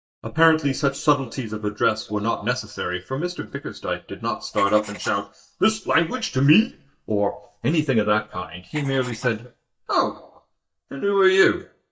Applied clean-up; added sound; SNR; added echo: neural mask model DeepFilterNet 3.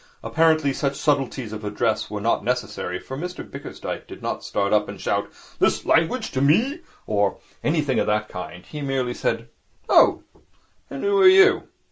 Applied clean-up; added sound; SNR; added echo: none; none; none; none.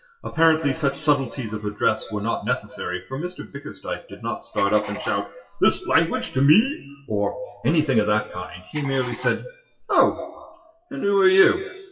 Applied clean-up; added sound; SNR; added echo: classical method WPE with log-MMSE.